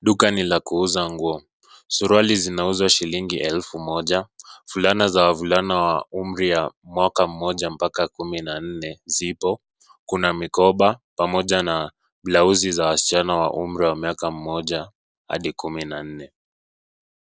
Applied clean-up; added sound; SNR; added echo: none; none; none; none.